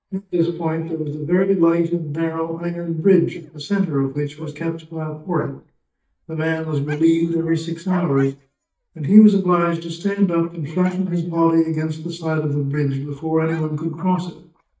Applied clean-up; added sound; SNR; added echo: neural mask model DeepFilterNet 3.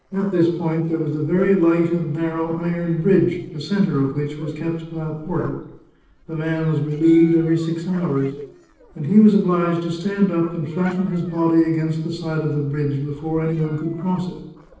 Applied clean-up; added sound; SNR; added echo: neural separator model SepFormer DNS4.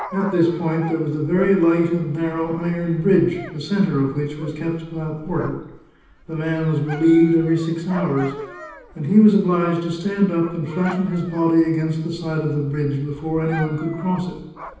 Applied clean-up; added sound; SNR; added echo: none; Dog; 17 dB; reverberation time 0.9 s.